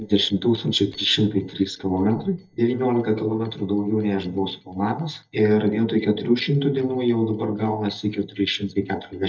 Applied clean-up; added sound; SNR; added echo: neural mask model DeepFilterNet 3.